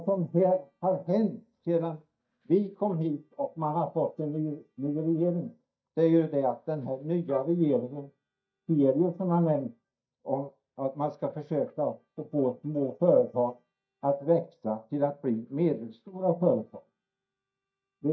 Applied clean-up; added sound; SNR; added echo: neural mask model DeepFilterNet 3.